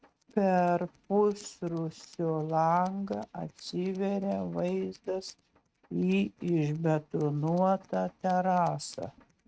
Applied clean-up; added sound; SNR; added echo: neural mask model RNNoise.